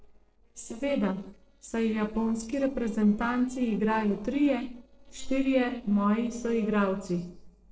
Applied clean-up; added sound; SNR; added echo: neural separator model SepFormer DNS4.